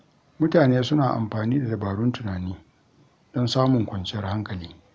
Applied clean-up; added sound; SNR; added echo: none; none; none; none.